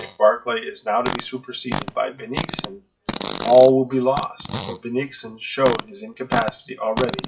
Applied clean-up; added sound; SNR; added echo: classical method WPE with log-MMSE.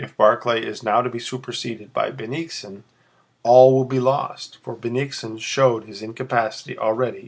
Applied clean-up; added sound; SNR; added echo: none; none; none; none.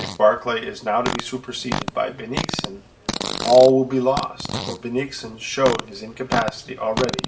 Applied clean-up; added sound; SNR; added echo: none; Fart; 8 dB; reverberation time 0.4 s.